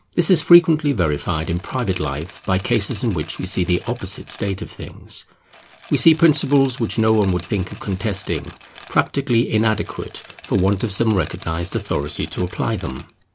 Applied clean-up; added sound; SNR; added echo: none; Rattle; 12 dB; none.